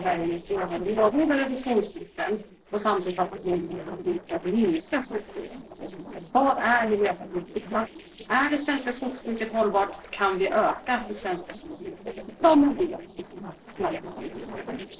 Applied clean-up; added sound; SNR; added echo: neural separator model SepFormer DNS4.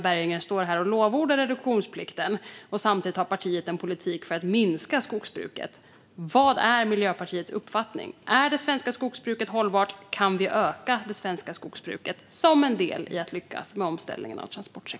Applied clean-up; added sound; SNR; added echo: none; none; none; none.